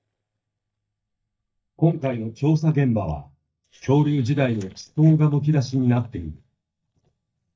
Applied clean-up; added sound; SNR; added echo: neural mask model DeepFilterNet 3.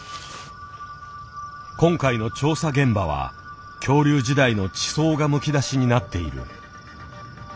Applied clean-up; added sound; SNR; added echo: none; none; none; none.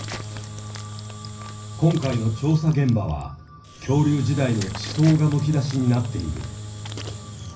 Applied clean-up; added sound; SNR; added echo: none; Engine / Drill; 11 dB; reverberation time 0.4 s.